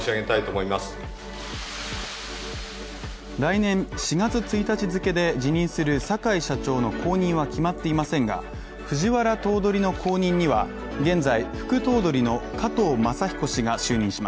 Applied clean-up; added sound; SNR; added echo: none; none; none; none.